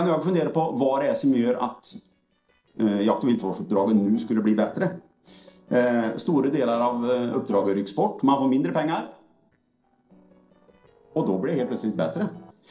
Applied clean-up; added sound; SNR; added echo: neural separator model SepFormer DNS4.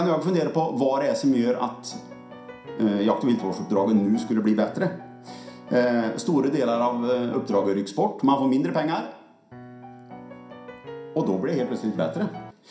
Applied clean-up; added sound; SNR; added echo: none; Piano; 16 dB; reverberation time 0.5 s.